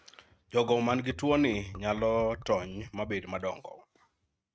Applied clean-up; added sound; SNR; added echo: neural mask model RNNoise.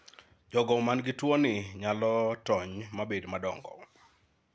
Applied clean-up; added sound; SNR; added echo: none; none; none; none.